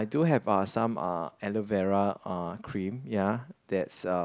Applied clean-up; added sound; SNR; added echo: none; none; none; none.